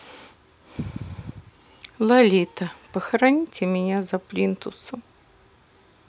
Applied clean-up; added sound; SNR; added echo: none; none; none; none.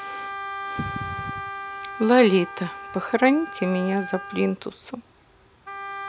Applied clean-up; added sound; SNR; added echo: none; Wind instrument, woodwind instrument; 10 dB; none.